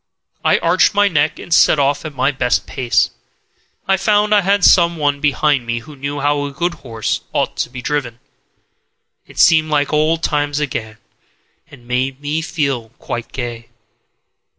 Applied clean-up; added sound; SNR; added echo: none; none; none; none.